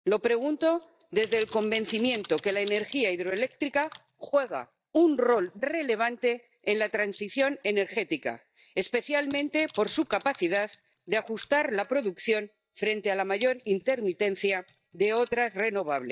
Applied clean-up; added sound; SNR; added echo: neural mask model DeepFilterNet 3.